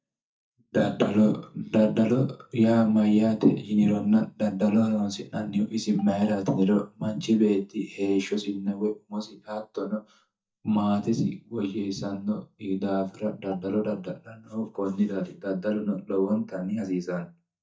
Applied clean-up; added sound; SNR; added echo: neural mask model DeepFilterNet 3.